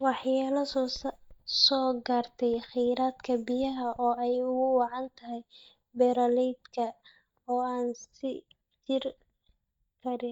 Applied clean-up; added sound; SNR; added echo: neural mask model DeepFilterNet 3.